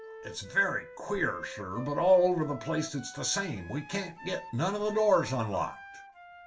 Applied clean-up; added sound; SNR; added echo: none; Wind instrument, woodwind instrument; 16 dB; reverberation time 0.2 s.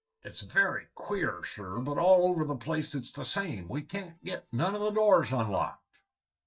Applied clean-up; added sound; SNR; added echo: neural mask model DeepFilterNet 3.